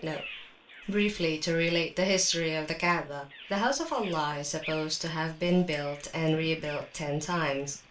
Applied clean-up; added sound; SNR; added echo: none; Bird vocalization, bird call, bird song; 18 dB; reverberation time 0.3 s.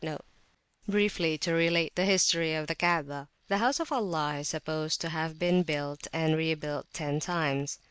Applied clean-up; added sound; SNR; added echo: none; none; none; none.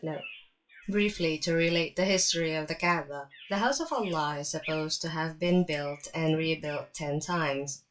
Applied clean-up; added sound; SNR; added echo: classical method WPE with log-MMSE.